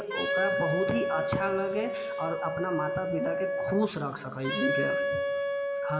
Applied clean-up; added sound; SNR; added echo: none; Wind instrument, woodwind instrument; -2 dB; reverberation time 1.6 s.